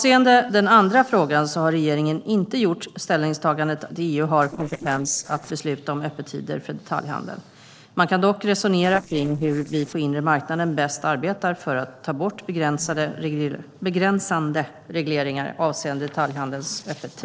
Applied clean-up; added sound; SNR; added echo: neural separator model SepFormer DNS4.